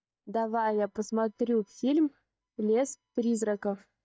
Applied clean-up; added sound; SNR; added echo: neural mask model DeepFilterNet 3.